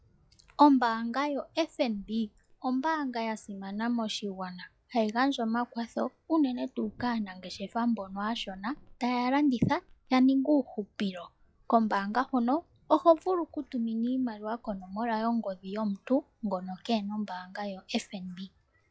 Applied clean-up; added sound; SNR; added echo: classical method log-MMSE.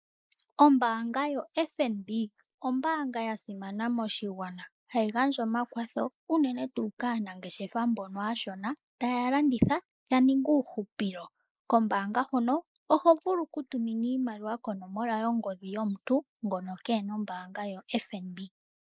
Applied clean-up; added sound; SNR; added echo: neural mask model Resemble Enhance denoiser.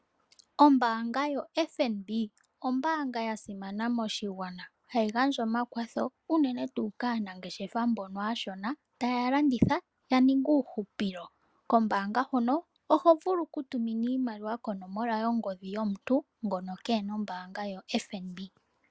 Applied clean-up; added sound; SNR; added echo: none; none; none; none.